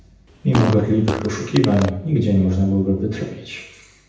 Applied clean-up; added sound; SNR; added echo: none; Fart; 8 dB; reverberation time 0.8 s.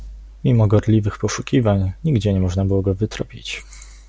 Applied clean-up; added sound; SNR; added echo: none; none; none; none.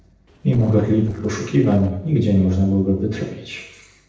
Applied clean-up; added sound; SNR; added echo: neural separator model SepFormer DNS4.